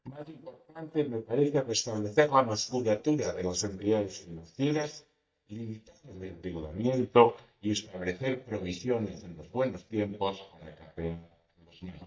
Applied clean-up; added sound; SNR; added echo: neural mask model DeepFilterNet 3.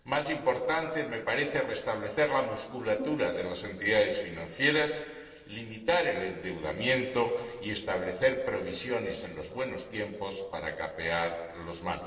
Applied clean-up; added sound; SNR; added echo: neural separator model SepFormer DNS4.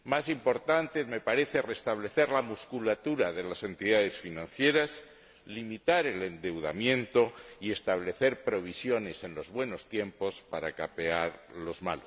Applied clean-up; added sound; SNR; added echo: none; none; none; none.